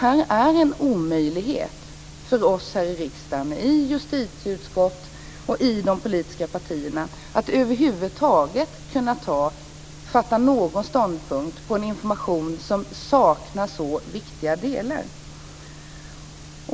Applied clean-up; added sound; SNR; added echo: none; none; none; none.